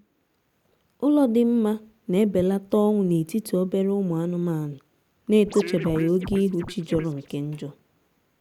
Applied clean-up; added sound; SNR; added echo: none; Scratching (performance technique); 12 dB; none.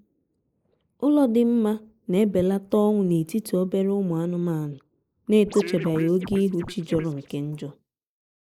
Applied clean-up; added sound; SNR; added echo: neural mask model Resemble Enhance denoiser.